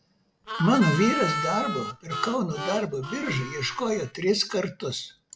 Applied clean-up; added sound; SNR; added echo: none; Harmonica; 6 dB; none.